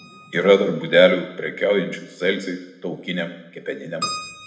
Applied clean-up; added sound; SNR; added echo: none; Keyboard (musical); 17 dB; reverberation time 0.9 s.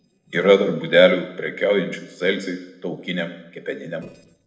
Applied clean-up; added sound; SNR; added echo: neural separator model SepFormer DNS4.